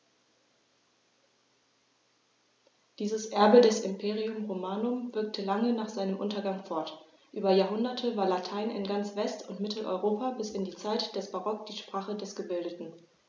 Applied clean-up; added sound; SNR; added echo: none; none; none; none.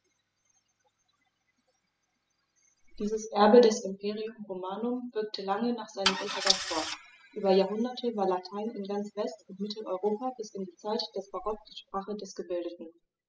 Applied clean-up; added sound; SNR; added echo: classical method spectral subtraction.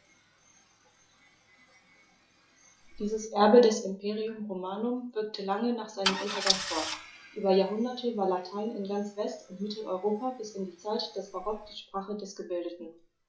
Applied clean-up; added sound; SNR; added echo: classical method log-MMSE.